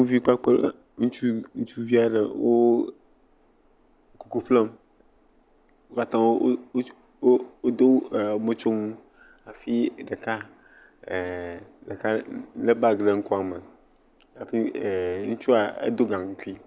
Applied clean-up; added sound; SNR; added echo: none; none; none; none.